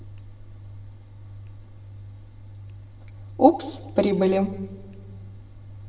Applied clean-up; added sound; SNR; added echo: none; Tick; 20 dB; reverberation time 1.3 s.